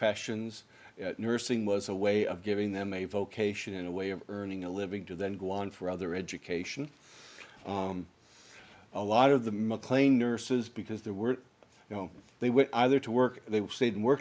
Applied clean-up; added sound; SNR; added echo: none; none; none; none.